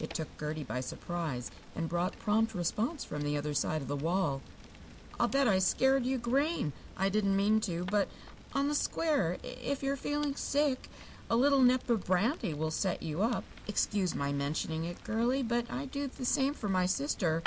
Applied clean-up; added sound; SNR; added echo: none; Fire; 18 dB; none.